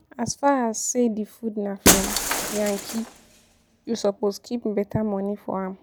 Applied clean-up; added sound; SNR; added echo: none; Shatter; 2 dB; none.